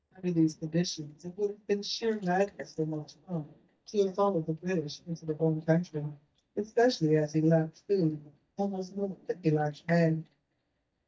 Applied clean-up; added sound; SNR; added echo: neural mask model DeepFilterNet 3.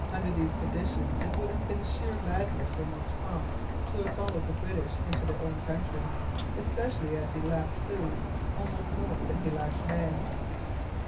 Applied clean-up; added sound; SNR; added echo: none; Rain; -4 dB; reverberation time 0.3 s.